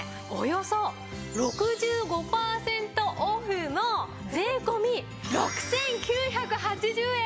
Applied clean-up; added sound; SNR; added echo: none; none; none; none.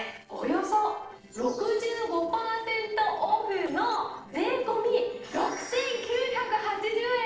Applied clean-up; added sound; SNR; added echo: neural separator model SepFormer DNS4.